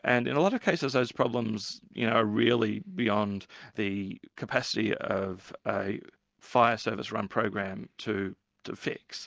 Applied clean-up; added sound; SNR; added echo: none; none; none; none.